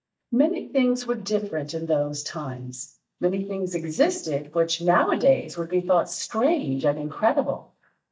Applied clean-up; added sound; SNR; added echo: neural mask model DeepFilterNet 3.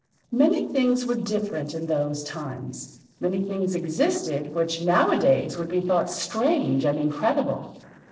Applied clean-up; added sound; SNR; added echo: neural separator model SepFormer DNS4.